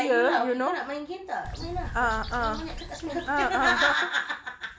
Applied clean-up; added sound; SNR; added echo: none; Bird; 10 dB; none.